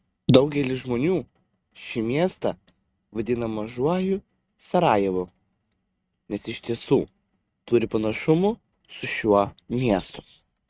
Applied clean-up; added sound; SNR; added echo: neural mask model RNNoise.